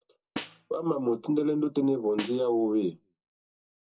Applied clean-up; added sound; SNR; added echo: none; Snare drum; 15 dB; reverberation time 0.2 s.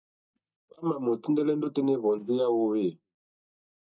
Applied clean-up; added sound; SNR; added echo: neural mask model DeepFilterNet 3.